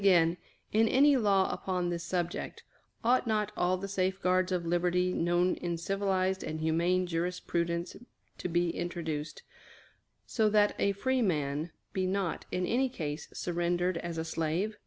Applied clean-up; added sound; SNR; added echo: none; none; none; none.